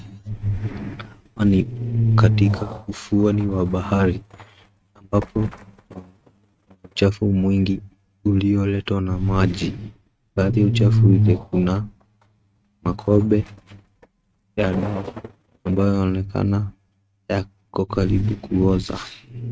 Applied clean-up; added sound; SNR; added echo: neural mask model RNNoise.